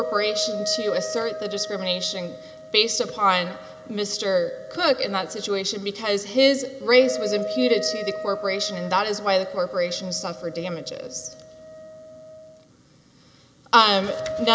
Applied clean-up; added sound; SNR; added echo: none; Wind instrument, woodwind instrument; 11 dB; none.